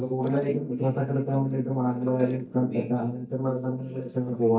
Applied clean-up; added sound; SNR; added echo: neural mask model DeepFilterNet 3.